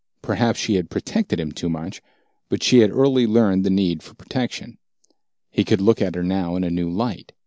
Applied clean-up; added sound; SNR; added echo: none; none; none; none.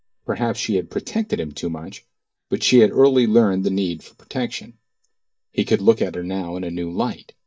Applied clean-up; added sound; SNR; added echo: neural mask model DeepFilterNet 3.